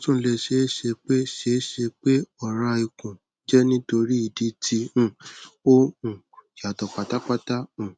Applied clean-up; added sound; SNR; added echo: none; none; none; none.